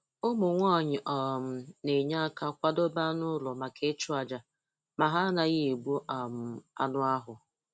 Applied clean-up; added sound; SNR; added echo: none; none; none; none.